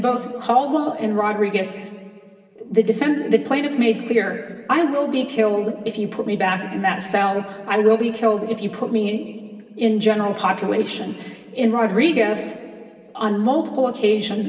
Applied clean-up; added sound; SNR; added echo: none; none; none; reverberation time 2.2 s.